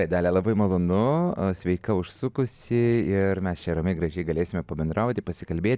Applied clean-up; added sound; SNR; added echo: none; none; none; none.